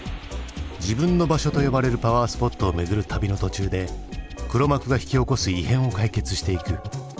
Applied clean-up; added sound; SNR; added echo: none; Drum; 18 dB; none.